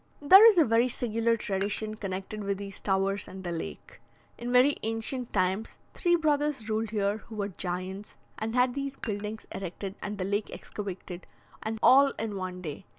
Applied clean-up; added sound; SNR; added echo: none; Dishes, pots, and pans; 19 dB; none.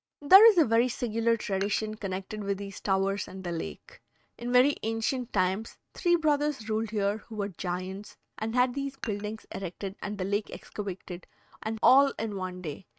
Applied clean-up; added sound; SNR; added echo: neural mask model RNNoise.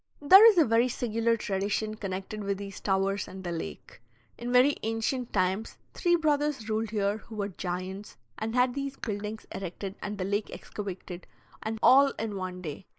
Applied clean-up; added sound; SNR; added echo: neural mask model Resemble Enhance denoiser.